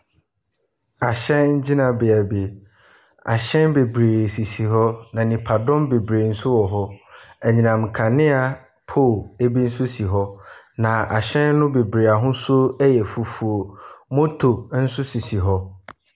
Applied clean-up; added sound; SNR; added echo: none; none; none; none.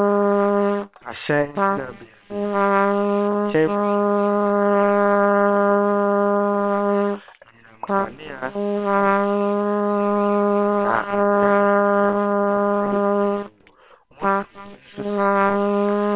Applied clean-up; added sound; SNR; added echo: neural separator model SepFormer WHAM!.